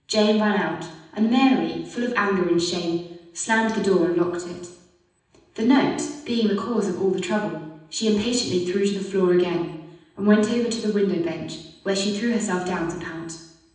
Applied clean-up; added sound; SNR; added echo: none; none; none; reverberation time 0.9 s.